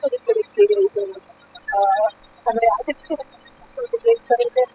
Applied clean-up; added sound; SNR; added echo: classical method spectral subtraction.